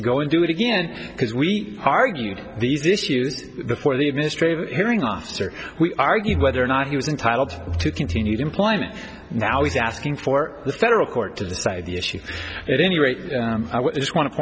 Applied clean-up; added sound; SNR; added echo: none; none; none; none.